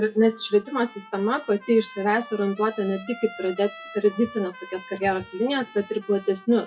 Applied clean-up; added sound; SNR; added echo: classical method WPE with log-MMSE.